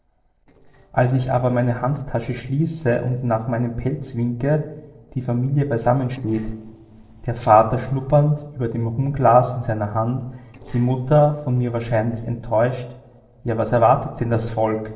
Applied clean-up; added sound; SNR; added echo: neural separator model SepFormer DNS4.